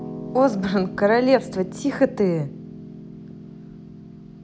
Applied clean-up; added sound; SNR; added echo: none; Piano; 12 dB; none.